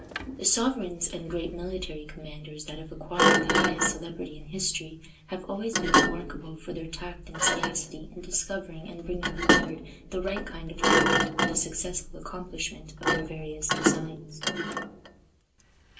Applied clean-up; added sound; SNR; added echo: none; Thump, thud; -4 dB; reverberation time 0.3 s.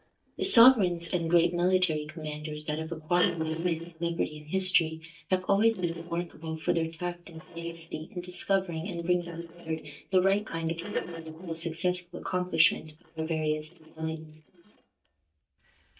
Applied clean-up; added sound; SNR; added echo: neural mask model DeepFilterNet 3.